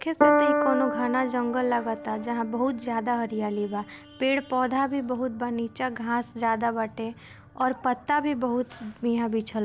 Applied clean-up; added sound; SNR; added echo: none; Piano; 4 dB; none.